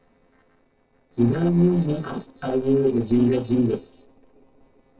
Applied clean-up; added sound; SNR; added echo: neural separator model SepFormer DNS4.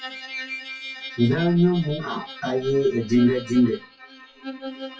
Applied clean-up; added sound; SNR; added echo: classical method WPE with log-MMSE.